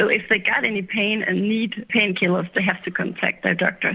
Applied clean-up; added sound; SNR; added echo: none; none; none; none.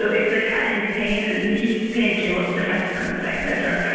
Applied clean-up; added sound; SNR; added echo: none; Crumpling, crinkling; 18 dB; reverberation time 1.9 s.